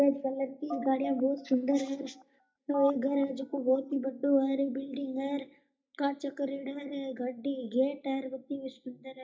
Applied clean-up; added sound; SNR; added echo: neural mask model DeepFilterNet 3.